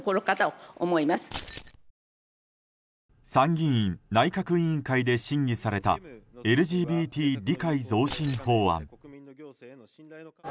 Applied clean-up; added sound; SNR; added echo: none; Keys jangling; 5 dB; none.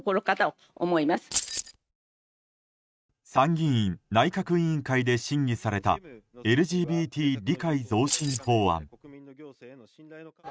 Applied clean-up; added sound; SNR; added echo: neural mask model RNNoise.